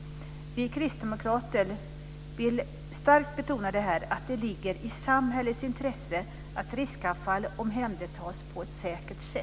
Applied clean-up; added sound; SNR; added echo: none; none; none; none.